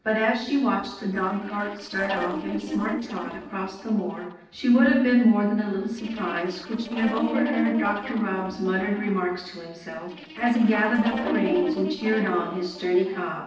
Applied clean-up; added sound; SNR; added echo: neural separator model SepFormer DNS4.